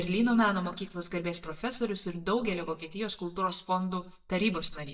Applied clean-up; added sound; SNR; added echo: neural mask model DeepFilterNet 3.